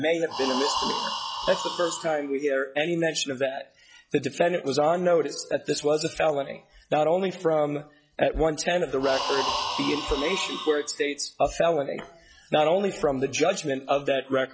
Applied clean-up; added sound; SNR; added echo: classical method log-MMSE.